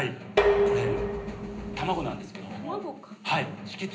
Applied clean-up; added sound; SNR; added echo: none; Dishes, pots, and pans; -4 dB; reverberation time 0.5 s.